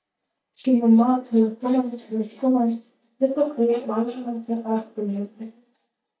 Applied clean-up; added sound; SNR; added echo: neural mask model DeepFilterNet 3.